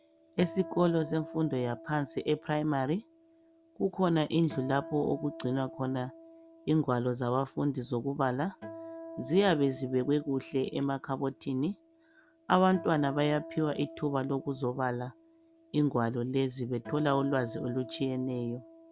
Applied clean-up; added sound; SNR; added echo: none; Acoustic guitar; 17 dB; none.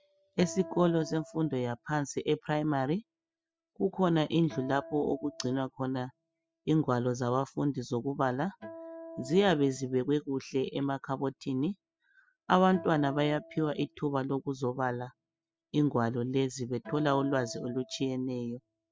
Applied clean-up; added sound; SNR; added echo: classical method spectral subtraction.